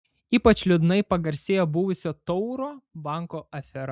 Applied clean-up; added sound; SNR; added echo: none; none; none; none.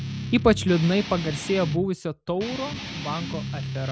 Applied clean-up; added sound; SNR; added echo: none; Guitar; 8 dB; none.